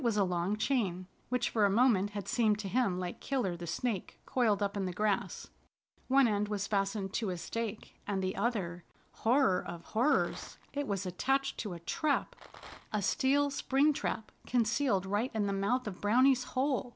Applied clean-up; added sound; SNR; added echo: none; Rattle; 19 dB; none.